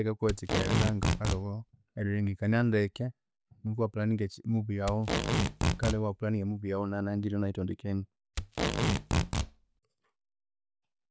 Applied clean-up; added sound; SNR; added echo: none; Packing tape, duct tape; -2 dB; none.